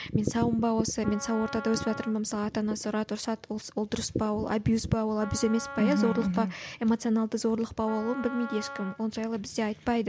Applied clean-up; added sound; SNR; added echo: none; Wind instrument, woodwind instrument; 14 dB; none.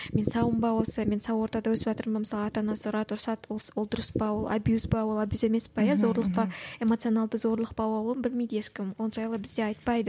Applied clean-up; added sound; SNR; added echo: none; none; none; none.